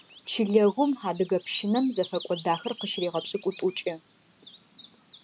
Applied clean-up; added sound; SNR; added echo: none; Bird vocalization, bird call, bird song; 15 dB; none.